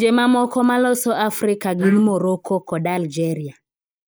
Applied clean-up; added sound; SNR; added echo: neural mask model Resemble Enhance denoiser.